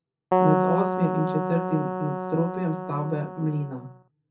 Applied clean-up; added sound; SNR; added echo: none; Keyboard (musical); -1 dB; reverberation time 0.3 s.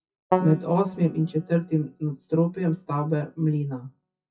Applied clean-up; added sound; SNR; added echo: classical method WPE with log-MMSE.